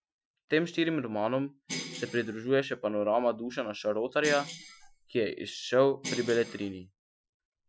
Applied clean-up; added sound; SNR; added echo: classical method Wiener filter.